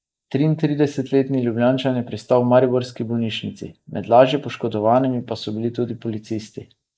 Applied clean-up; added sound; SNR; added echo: neural mask model Resemble Enhance denoiser.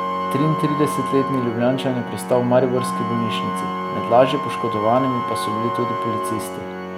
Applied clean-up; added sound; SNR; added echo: none; Wind instrument, woodwind instrument + Organ; 3 dB; none.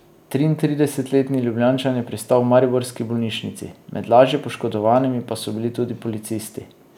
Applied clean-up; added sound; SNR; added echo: none; none; none; none.